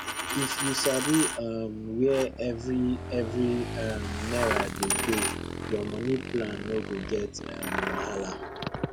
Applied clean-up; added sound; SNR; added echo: none; Motorcycle / Engine + Coin (dropping); 3 dB; none.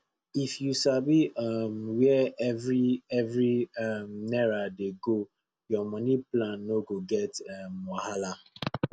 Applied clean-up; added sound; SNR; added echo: none; none; none; none.